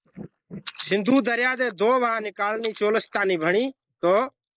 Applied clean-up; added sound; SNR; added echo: neural mask model Resemble Enhance denoiser.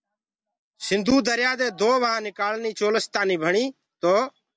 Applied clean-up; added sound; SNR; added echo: none; none; none; none.